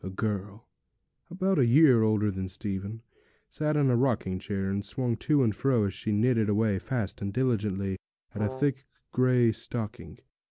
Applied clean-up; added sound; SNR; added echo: none; Brass instrument; 13 dB; none.